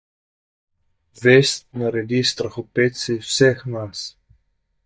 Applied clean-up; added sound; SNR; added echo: neural mask model DeepFilterNet 3.